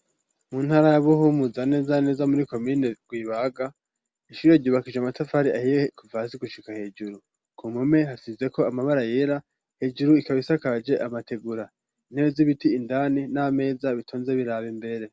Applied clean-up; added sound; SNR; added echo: none; none; none; none.